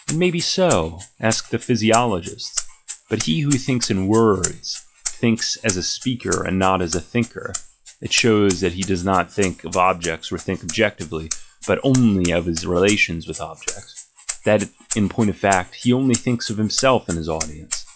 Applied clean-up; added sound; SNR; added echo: classical method log-MMSE.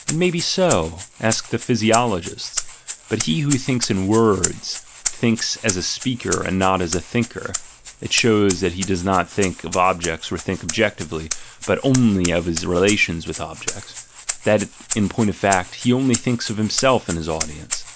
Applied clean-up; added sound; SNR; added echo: none; Rattle (instrument); 9 dB; none.